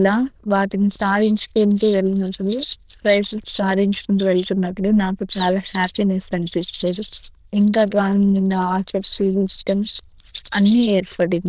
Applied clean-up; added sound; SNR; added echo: neural diffusion model UNIVERSE++.